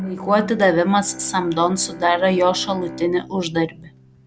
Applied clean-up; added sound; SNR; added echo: none; Bowed string instrument; 15 dB; none.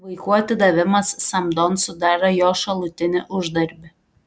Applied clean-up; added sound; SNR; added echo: none; none; none; none.